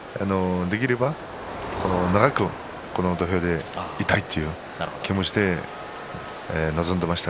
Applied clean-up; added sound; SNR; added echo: none; Motor vehicle (road); 13 dB; none.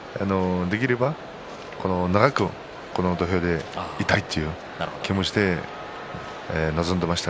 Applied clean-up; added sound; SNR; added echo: none; none; none; none.